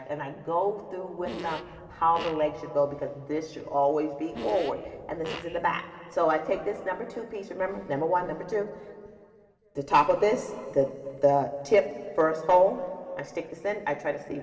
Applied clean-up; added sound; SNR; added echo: none; Fart; 13 dB; reverberation time 2.4 s.